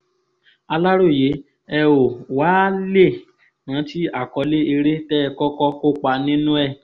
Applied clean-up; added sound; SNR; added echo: none; none; none; none.